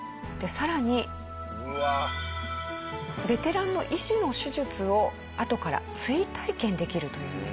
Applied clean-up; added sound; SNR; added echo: none; none; none; none.